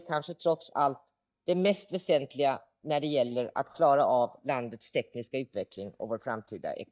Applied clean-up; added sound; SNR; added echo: neural mask model DeepFilterNet 3.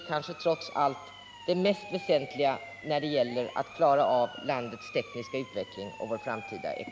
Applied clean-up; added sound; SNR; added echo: none; Siren; 16 dB; none.